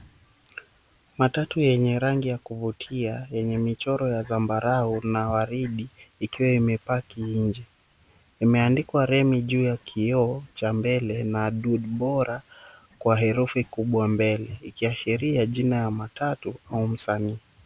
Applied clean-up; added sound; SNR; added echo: none; none; none; none.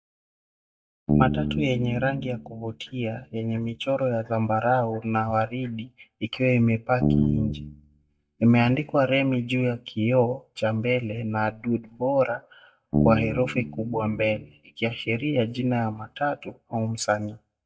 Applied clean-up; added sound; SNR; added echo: neural mask model DeepFilterNet 3.